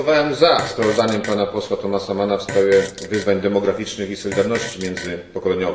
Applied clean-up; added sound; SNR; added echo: none; Fart; 14 dB; reverberation time 1.0 s.